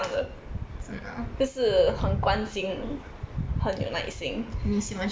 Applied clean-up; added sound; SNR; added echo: none; none; none; none.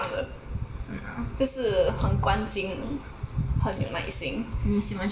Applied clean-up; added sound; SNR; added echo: none; none; none; reverberation time 1.1 s.